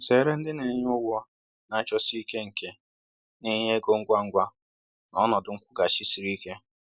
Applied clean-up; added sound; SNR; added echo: none; none; none; none.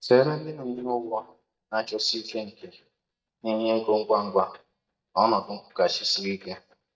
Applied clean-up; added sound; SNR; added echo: neural mask model DeepFilterNet 3.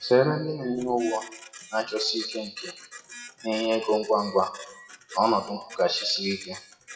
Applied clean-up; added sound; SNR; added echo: classical method WPE with log-MMSE.